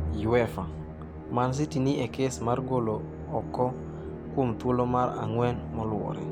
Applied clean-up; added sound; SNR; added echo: none; Musical instrument; 7 dB; none.